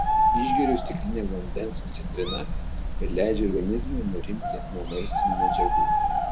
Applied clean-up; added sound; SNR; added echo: none; Bird; -5 dB; none.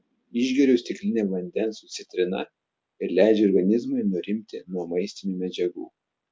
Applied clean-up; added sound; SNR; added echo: none; none; none; none.